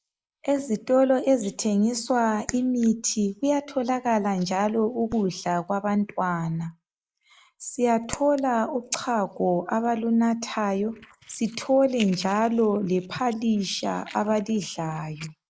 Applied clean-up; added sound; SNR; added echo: neural mask model Resemble Enhance denoiser.